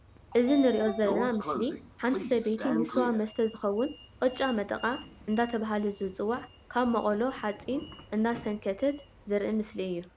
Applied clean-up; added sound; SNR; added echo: none; Sliding door; 11 dB; none.